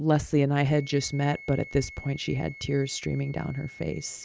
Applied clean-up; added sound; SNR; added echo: none; Wind instrument, woodwind instrument; 19 dB; none.